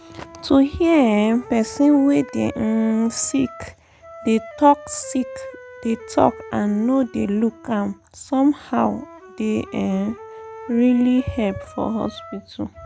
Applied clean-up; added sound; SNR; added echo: none; Wind instrument, woodwind instrument; 18 dB; none.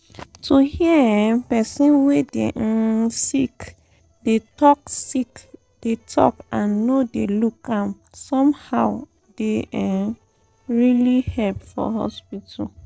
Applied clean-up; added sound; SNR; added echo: neural separator model SepFormer DNS4.